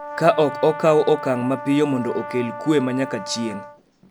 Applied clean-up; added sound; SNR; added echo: none; Brass instrument; 11 dB; none.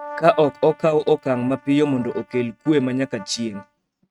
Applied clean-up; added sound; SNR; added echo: neural mask model RNNoise.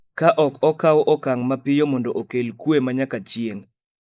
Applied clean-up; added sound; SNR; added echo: neural mask model Resemble Enhance denoiser.